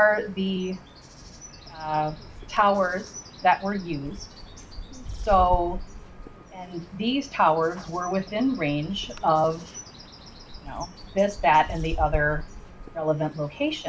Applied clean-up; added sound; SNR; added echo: none; Bird; 11 dB; none.